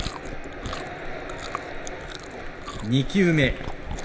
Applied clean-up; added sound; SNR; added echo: none; Chewing, mastication; 7 dB; reverberation time 1.2 s.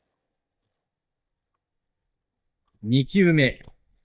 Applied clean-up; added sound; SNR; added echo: neural mask model DeepFilterNet 3.